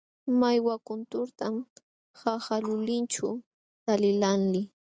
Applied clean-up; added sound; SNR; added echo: none; none; none; none.